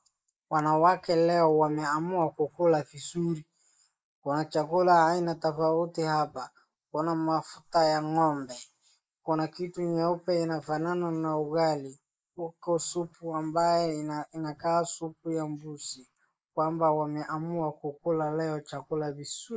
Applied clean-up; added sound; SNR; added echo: neural mask model Resemble Enhance denoiser.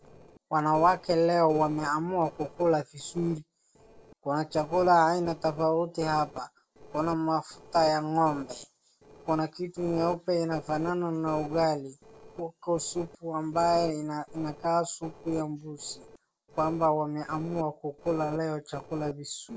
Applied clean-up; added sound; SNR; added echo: neural separator model SepFormer DNS4.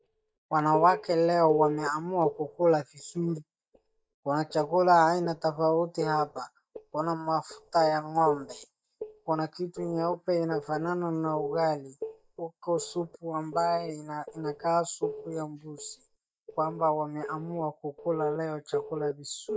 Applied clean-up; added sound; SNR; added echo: neural mask model DeepFilterNet 3.